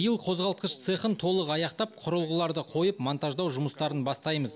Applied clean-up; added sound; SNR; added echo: none; none; none; none.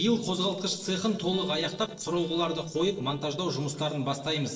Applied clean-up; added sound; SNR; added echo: neural separator model SepFormer DNS4.